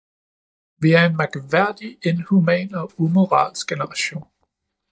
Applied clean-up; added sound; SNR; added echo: neural mask model DeepFilterNet 3.